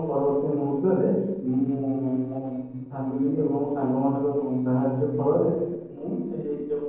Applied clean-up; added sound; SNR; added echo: neural separator model SepFormer DNS4.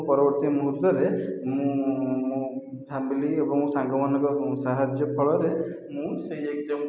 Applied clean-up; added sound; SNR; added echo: none; none; none; none.